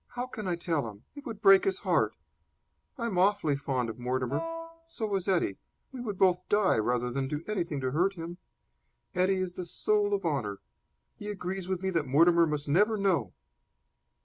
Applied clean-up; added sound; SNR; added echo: none; Wind instrument, woodwind instrument; 7 dB; none.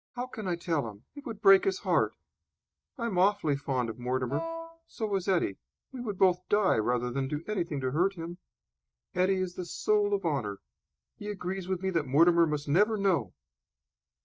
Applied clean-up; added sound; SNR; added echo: neural mask model DeepFilterNet 3.